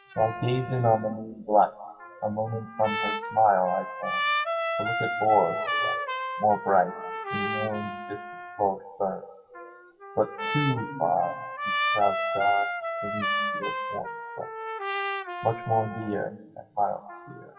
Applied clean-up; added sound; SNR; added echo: classical method WPE with log-MMSE.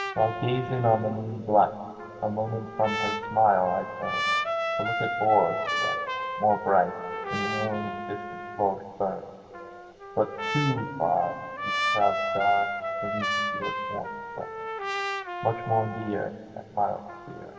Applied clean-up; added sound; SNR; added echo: none; Trumpet; 4 dB; reverberation time 2.4 s.